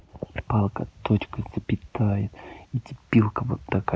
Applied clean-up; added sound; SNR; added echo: none; none; none; none.